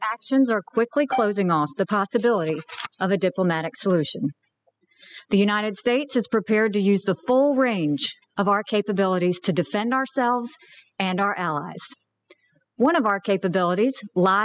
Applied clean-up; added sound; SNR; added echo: classical method spectral subtraction.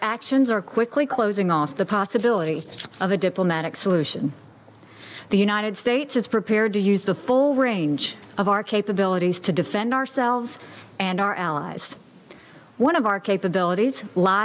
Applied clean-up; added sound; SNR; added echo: neural mask model Resemble Enhance denoiser.